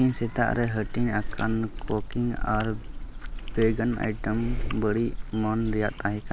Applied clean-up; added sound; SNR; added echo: none; Chewing, mastication; 4 dB; none.